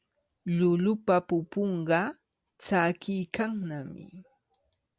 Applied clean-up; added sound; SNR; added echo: none; none; none; none.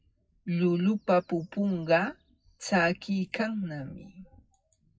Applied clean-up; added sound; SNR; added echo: classical method WPE with log-MMSE.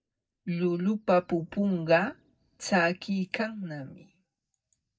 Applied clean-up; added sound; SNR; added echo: neural mask model DeepFilterNet 3.